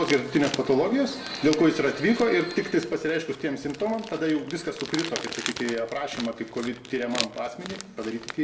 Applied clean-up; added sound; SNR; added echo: none; Crumpling, crinkling; 12 dB; reverberation time 0.6 s.